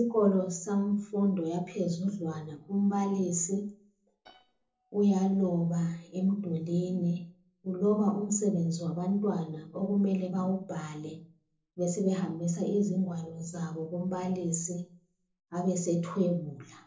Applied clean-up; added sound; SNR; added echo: neural separator model SepFormer DNS4.